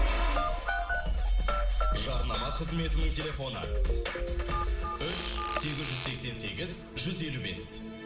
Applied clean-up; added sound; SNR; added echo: none; Fart; 10 dB; reverberation time 0.7 s.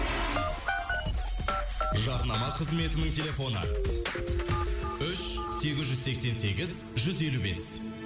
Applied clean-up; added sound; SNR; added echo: none; none; none; none.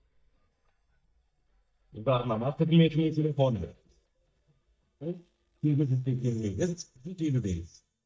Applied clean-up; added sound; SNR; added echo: neural mask model DeepFilterNet 3.